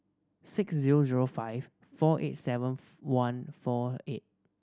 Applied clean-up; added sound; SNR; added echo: none; none; none; none.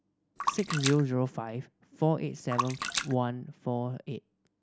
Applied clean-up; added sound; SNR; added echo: none; Splash, splatter; 6 dB; none.